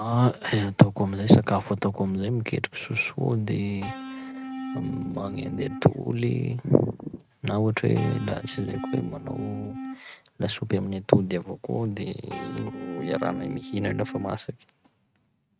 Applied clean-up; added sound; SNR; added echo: neural mask model RNNoise.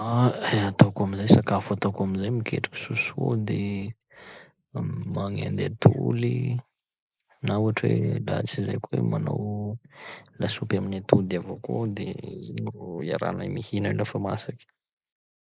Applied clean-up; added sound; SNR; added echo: neural mask model Resemble Enhance denoiser.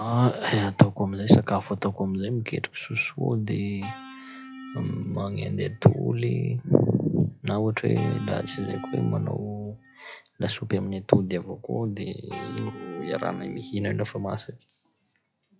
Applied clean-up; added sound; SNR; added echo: classical method log-MMSE.